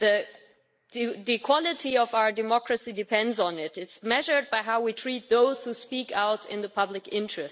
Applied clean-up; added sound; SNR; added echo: neural mask model Resemble Enhance denoiser.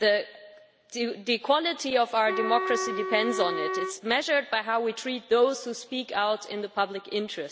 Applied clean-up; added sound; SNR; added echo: none; Wind instrument, woodwind instrument; 5 dB; none.